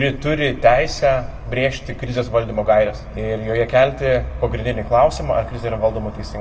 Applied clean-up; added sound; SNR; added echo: none; none; none; reverberation time 1.1 s.